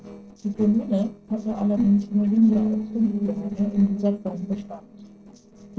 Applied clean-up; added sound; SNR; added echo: neural separator model SepFormer DNS4.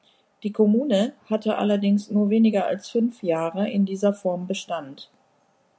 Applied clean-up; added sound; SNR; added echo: none; none; none; none.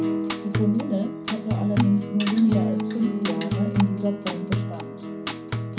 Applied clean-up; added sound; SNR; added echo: none; Acoustic guitar; -1 dB; reverberation time 0.3 s.